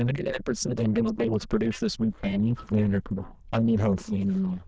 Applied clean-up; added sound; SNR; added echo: neural diffusion model UNIVERSE++.